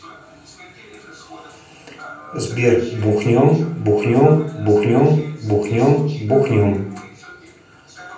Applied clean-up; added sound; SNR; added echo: none; none; none; reverberation time 0.6 s.